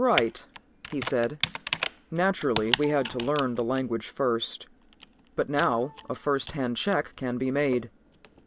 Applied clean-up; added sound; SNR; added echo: none; Computer keyboard; 9 dB; none.